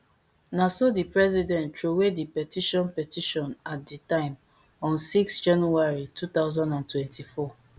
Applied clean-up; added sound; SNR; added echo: none; none; none; none.